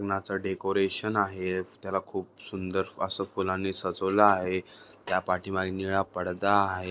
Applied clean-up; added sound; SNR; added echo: neural separator model SepFormer DNS4.